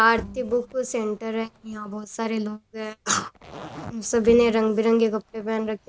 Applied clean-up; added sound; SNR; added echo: none; Zipper (clothing) + Bowed string instrument; 19 dB; none.